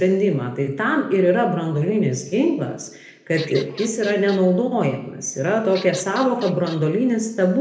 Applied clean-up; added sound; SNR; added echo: none; Bird vocalization, bird call, bird song / Fowl; 17 dB; reverberation time 0.7 s.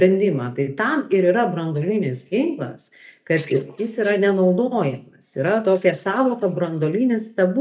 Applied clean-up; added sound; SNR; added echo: neural mask model DeepFilterNet 3.